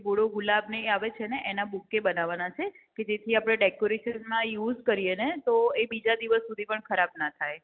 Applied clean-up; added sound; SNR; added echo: none; none; none; none.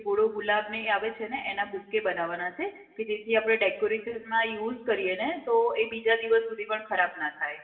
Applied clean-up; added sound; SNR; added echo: none; none; none; reverberation time 0.8 s.